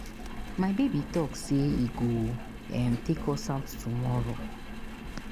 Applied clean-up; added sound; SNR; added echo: none; Engine; 7 dB; none.